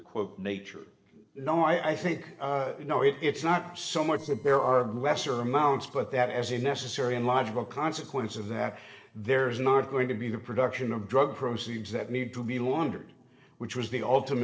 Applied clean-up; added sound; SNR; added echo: neural separator model SepFormer DNS4.